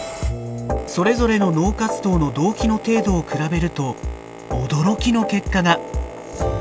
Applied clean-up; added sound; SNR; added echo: none; Keyboard (musical) + Boat, Water vehicle; 14 dB; none.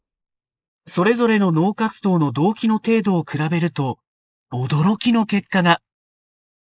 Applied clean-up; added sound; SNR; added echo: neural mask model Resemble Enhance denoiser.